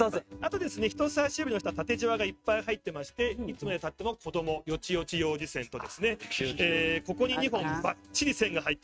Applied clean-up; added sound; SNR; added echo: neural mask model RNNoise.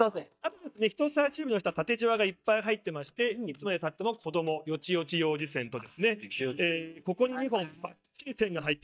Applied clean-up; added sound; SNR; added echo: neural mask model DeepFilterNet 3.